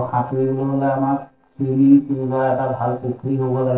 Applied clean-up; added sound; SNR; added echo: neural separator model SepFormer DNS4.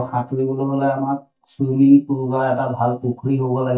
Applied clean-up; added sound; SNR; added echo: neural mask model DeepFilterNet 3.